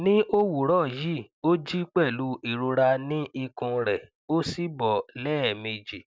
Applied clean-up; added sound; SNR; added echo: none; none; none; none.